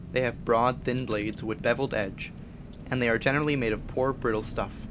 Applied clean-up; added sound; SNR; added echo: none; Car; 11 dB; none.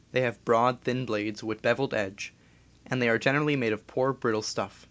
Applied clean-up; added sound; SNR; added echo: none; none; none; none.